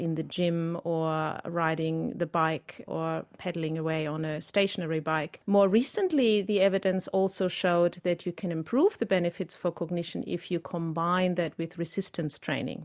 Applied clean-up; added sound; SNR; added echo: none; none; none; none.